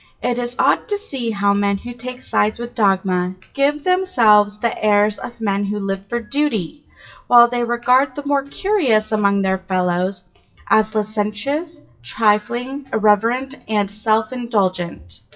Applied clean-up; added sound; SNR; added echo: classical method WPE with log-MMSE.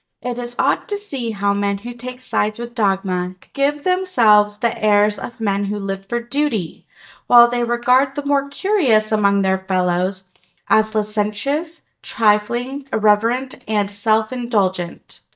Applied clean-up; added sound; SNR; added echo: neural mask model DeepFilterNet 3.